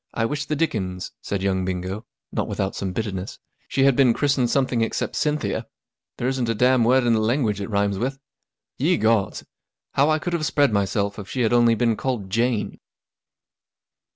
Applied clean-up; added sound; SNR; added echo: none; none; none; none.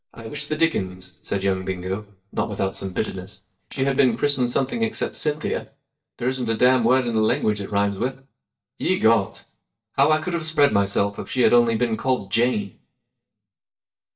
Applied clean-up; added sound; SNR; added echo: neural mask model DeepFilterNet 3.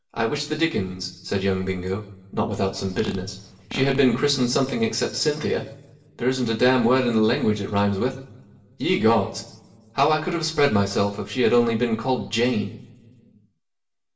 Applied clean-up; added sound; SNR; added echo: none; Fart; 17 dB; reverberation time 0.9 s.